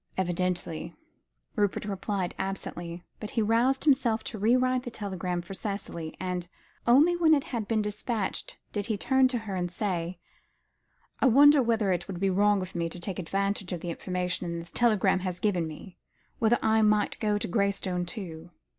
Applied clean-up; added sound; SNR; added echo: none; none; none; none.